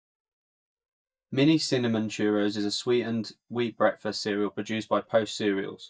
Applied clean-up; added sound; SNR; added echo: neural mask model DeepFilterNet 3.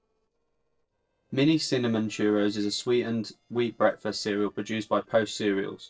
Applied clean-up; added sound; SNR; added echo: neural separator model SepFormer DNS4.